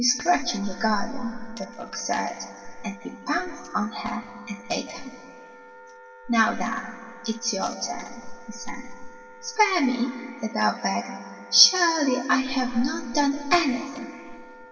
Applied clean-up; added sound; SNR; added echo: none; Wind instrument, woodwind instrument; 20 dB; reverberation time 2.2 s.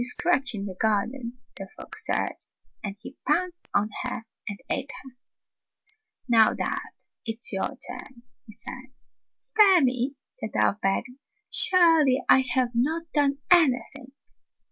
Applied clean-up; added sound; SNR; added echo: none; none; none; none.